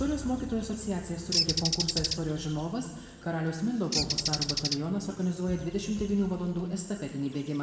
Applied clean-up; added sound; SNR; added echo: none; Bird; 5 dB; reverberation time 1.5 s.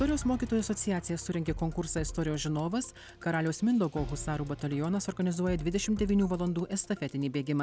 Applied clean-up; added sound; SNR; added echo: none; none; none; none.